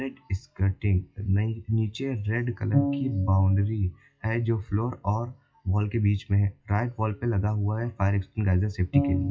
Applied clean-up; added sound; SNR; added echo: classical method WPE with log-MMSE.